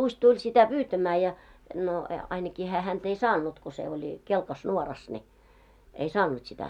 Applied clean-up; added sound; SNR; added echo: none; none; none; none.